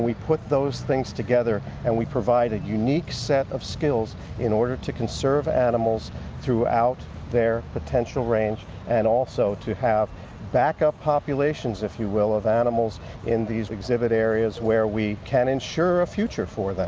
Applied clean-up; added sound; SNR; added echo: none; none; none; none.